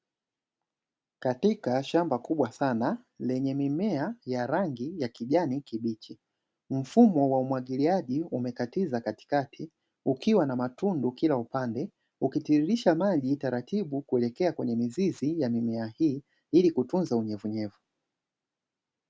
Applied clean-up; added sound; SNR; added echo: none; none; none; none.